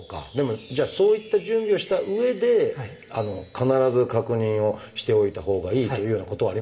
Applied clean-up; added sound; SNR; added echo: none; Wind chime; 10 dB; reverberation time 2.2 s.